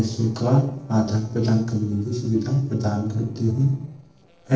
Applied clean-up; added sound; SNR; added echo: neural separator model SepFormer DNS4.